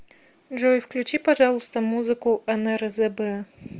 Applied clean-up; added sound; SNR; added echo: none; none; none; none.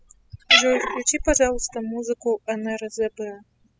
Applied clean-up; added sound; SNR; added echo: classical method spectral subtraction.